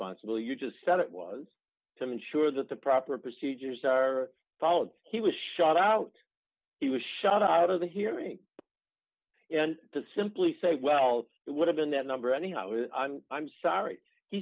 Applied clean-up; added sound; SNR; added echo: none; none; none; none.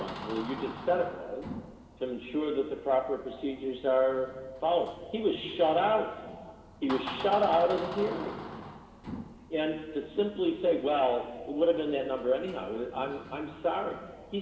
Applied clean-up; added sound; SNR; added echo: none; Door; 14 dB; reverberation time 2.1 s.